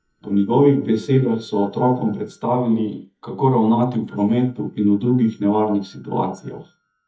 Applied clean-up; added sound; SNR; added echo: neural mask model DeepFilterNet 3.